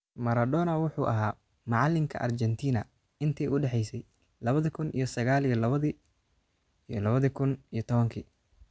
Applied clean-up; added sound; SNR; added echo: none; none; none; none.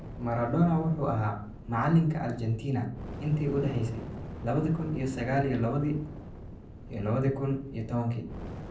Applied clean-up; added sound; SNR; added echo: none; Fire; 12 dB; reverberation time 0.6 s.